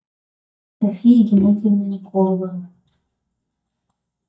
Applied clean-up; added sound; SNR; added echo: neural mask model DeepFilterNet 3.